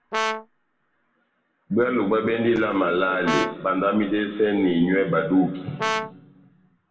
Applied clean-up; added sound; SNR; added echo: none; Brass instrument; 6 dB; reverberation time 1.7 s.